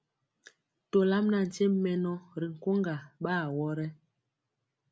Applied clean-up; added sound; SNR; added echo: none; none; none; none.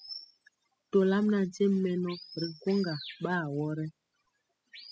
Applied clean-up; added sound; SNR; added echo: classical method spectral subtraction.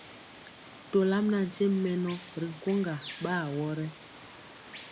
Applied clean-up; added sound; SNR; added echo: none; Water; 14 dB; none.